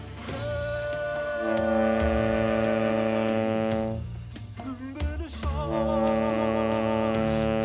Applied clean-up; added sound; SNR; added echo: none; Wind instrument, woodwind instrument; -3 dB; none.